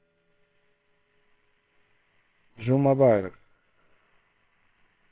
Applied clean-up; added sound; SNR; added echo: neural separator model SepFormer WHAMR!.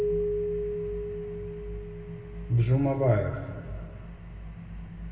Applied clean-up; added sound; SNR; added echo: none; Keyboard (musical); 5 dB; reverberation time 2.0 s.